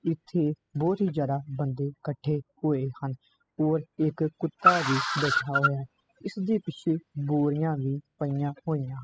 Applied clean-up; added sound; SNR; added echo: classical method spectral subtraction.